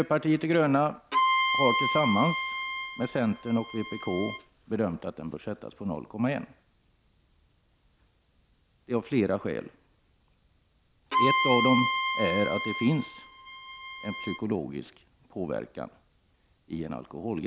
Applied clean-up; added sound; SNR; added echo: none; Bowed string instrument; -1 dB; none.